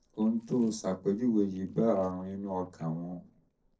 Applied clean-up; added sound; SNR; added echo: neural separator model SepFormer DNS4.